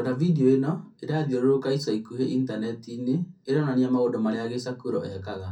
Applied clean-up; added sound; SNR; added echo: none; none; none; reverberation time 0.3 s.